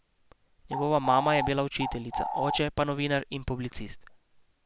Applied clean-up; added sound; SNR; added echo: none; Bird; 2 dB; none.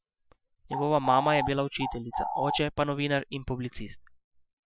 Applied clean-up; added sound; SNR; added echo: classical method Wiener filter.